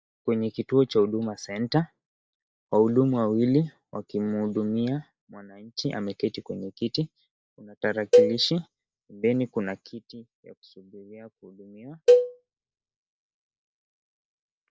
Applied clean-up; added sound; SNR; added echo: neural mask model DeepFilterNet 3.